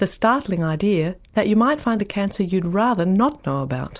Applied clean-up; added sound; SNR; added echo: none; none; none; none.